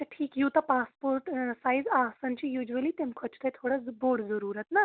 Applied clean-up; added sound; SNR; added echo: none; none; none; none.